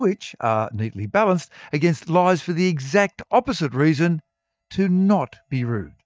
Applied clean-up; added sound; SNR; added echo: neural mask model DeepFilterNet 3.